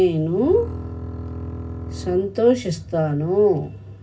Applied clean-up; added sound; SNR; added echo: none; Bowed string instrument; 11 dB; reverberation time 0.4 s.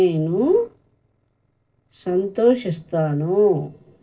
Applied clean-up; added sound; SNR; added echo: neural separator model SepFormer DNS4.